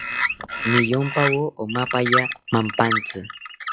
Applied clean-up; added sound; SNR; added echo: classical method log-MMSE.